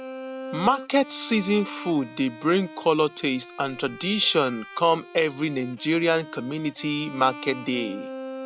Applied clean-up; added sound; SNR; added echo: none; Bowed string instrument; 14 dB; none.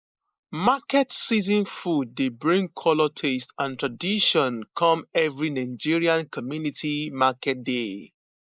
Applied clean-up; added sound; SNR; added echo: neural mask model Resemble Enhance denoiser.